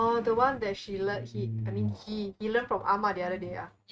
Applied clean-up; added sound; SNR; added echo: neural mask model RNNoise.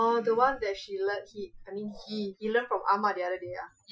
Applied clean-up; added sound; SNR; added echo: classical method Wiener filter.